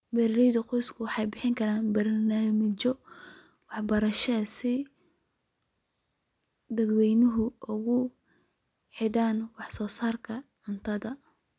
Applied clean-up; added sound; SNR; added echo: none; none; none; none.